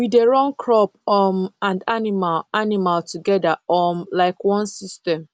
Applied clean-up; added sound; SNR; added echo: none; none; none; none.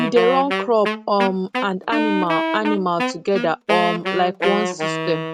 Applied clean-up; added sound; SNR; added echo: none; Wind instrument, woodwind instrument; 3 dB; none.